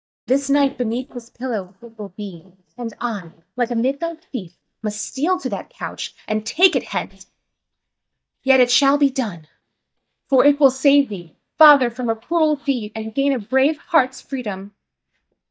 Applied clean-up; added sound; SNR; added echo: neural mask model DeepFilterNet 3.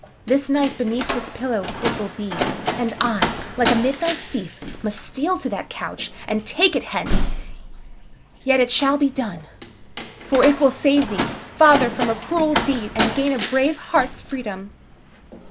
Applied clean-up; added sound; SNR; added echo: none; Slam; 5 dB; none.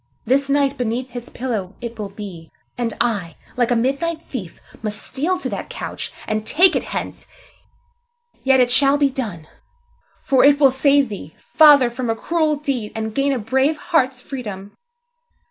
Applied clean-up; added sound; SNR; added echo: none; none; none; none.